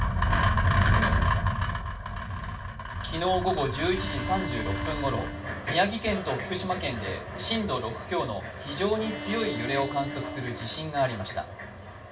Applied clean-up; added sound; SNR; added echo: none; Bowed string instrument; 11 dB; reverberation time 0.2 s.